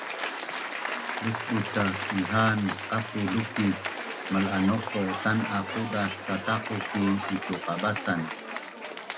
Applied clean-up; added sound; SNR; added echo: none; Applause / Cheering; 5 dB; none.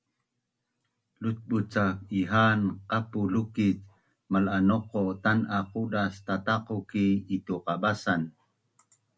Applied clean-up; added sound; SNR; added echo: none; none; none; none.